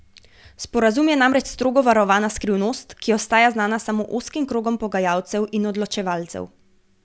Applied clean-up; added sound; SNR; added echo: none; none; none; none.